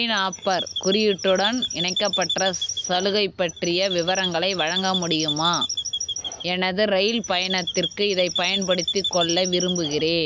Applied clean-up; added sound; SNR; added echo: none; Chirp, tweet; 5 dB; none.